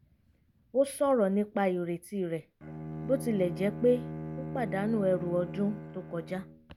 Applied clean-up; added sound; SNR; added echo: none; Bowed string instrument; 11 dB; none.